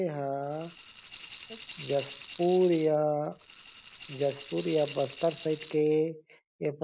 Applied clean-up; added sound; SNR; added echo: none; Rattle (instrument); 3 dB; none.